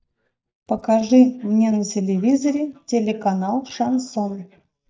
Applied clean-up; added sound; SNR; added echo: neural mask model DeepFilterNet 3.